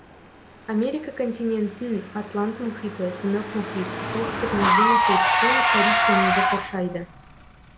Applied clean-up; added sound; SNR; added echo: none; Engine / Car; -3 dB; none.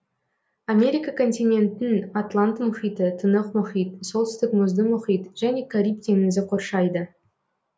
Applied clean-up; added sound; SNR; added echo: none; none; none; none.